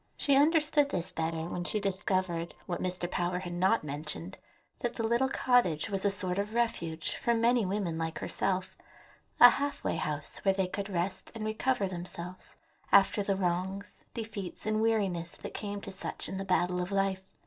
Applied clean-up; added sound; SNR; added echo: neural separator model SepFormer DNS4.